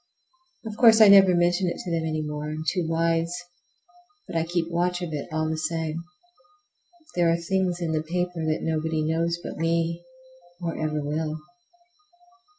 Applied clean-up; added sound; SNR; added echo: none; none; none; none.